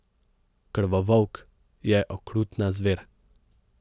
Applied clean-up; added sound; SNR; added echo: none; none; none; none.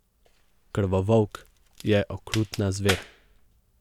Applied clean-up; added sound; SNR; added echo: none; Crack; 11 dB; none.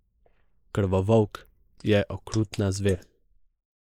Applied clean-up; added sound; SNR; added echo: neural mask model Resemble Enhance denoiser.